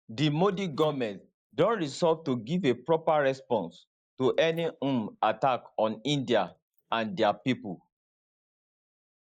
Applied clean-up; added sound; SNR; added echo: neural mask model Resemble Enhance denoiser.